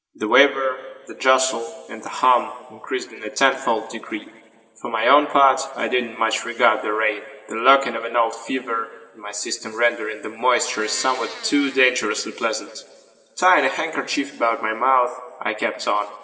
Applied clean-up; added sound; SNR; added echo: none; Domestic sounds, home sounds; 16 dB; reverberation time 1.9 s.